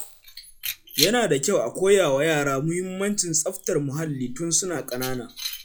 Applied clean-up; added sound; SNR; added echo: classical method log-MMSE.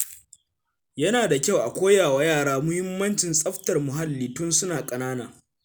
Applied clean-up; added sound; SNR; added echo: none; none; none; none.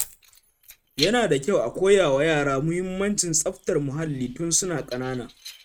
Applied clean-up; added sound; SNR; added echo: neural mask model RNNoise.